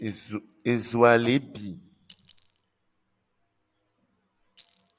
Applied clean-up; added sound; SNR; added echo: none; Chink, clink; 20 dB; none.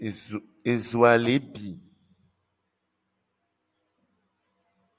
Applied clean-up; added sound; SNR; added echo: none; none; none; none.